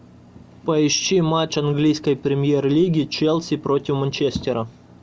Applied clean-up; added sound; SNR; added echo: none; none; none; none.